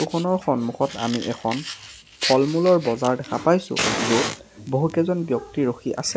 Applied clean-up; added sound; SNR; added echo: none; Fire; 9 dB; none.